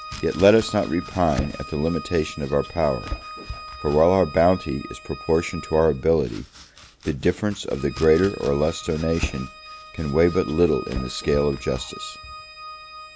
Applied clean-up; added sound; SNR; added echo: none; Domestic sounds, home sounds + Organ; 13 dB; none.